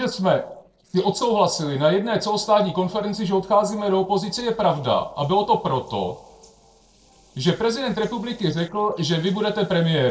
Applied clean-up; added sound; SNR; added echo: neural separator model SepFormer DNS4.